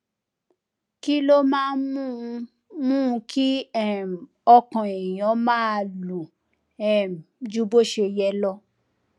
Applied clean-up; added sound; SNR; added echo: none; none; none; none.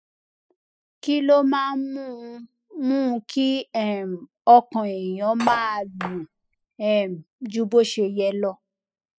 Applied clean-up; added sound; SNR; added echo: classical method spectral subtraction.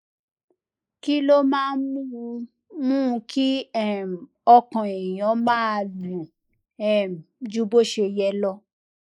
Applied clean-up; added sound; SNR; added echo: neural mask model Resemble Enhance denoiser.